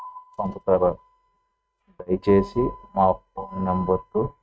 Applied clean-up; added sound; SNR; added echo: neural mask model RNNoise.